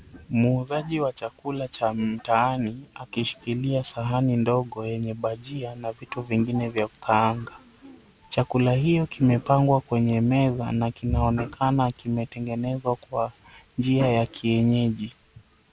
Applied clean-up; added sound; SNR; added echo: none; none; none; none.